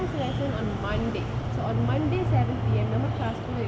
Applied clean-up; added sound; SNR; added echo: none; none; none; none.